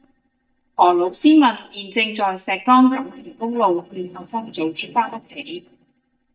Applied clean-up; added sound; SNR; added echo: neural mask model DeepFilterNet 3.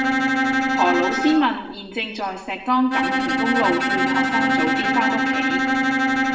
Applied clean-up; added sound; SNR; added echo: none; Bowed string instrument; -3 dB; reverberation time 0.7 s.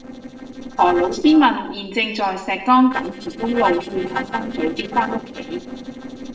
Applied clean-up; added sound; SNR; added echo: neural separator model SepFormer DNS4.